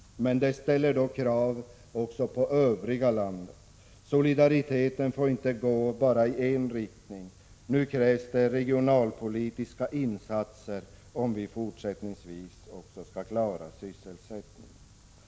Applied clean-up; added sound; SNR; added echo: none; none; none; none.